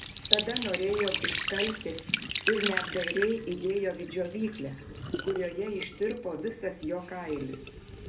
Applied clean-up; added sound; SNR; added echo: none; Trickle, dribble / Sink (filling or washing); 2 dB; reverberation time 0.3 s.